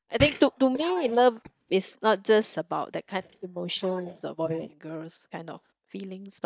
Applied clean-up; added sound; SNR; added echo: neural mask model DeepFilterNet 3.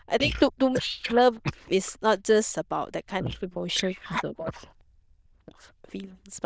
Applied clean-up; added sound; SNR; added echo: neural diffusion model UNIVERSE++.